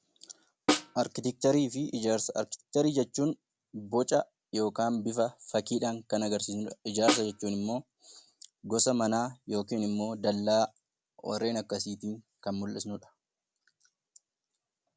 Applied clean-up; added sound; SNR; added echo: none; Snare drum; 0 dB; none.